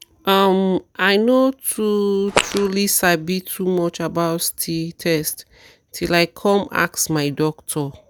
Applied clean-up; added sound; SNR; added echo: none; Fart; 2 dB; none.